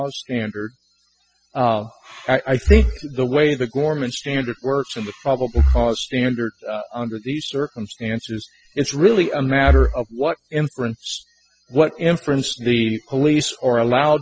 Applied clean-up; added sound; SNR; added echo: classical method spectral subtraction.